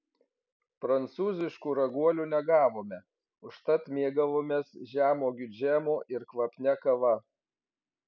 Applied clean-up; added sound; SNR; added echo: none; none; none; none.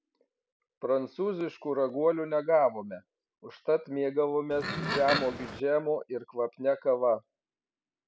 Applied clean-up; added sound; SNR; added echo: none; Livestock, farm animals, working animals; 3 dB; none.